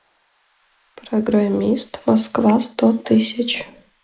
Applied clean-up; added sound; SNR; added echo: neural mask model Resemble Enhance denoiser.